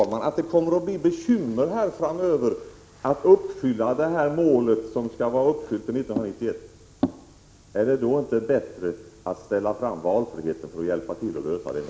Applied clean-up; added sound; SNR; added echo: none; none; none; none.